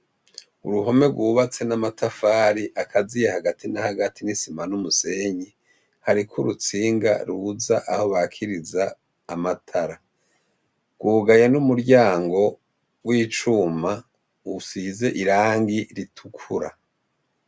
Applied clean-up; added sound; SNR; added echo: none; none; none; none.